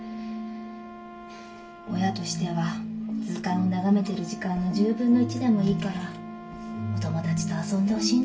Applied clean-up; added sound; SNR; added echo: none; Wind instrument, woodwind instrument; 19 dB; reverberation time 0.2 s.